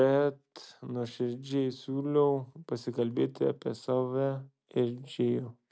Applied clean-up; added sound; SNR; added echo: none; none; none; none.